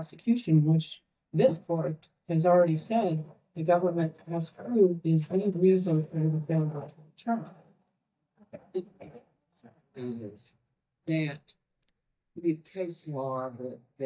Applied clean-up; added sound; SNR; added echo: neural mask model DeepFilterNet 3.